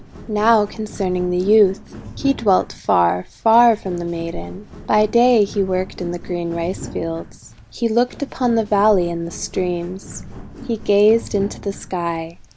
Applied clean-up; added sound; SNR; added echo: none; Walk, footsteps; 15 dB; none.